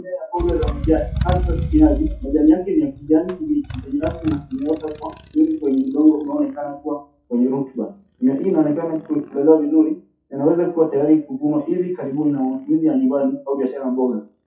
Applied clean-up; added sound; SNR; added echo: classical method WPE with log-MMSE.